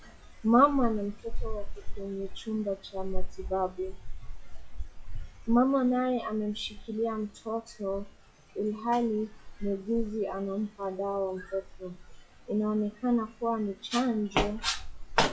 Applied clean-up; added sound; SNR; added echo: classical method WPE with log-MMSE.